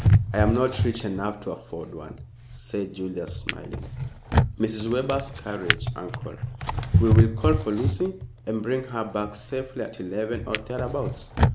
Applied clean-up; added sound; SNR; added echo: none; Drawer open or close; -2 dB; none.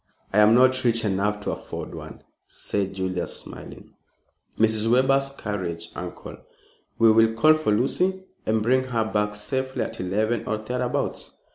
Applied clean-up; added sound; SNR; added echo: none; none; none; none.